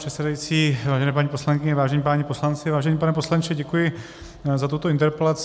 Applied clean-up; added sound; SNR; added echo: none; none; none; none.